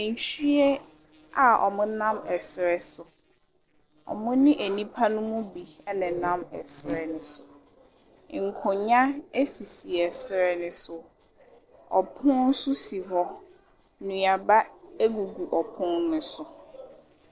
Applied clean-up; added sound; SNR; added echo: neural separator model SepFormer DNS4.